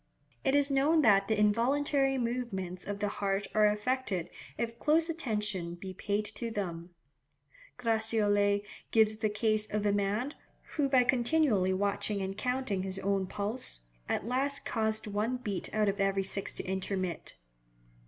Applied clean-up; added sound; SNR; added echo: none; none; none; none.